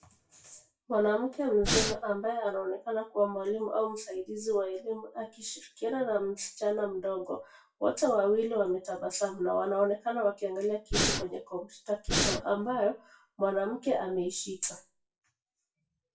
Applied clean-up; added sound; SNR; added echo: classical method WPE with log-MMSE.